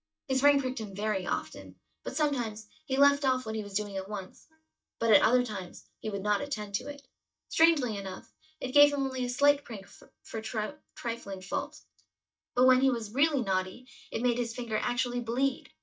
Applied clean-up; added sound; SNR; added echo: neural mask model DeepFilterNet 3.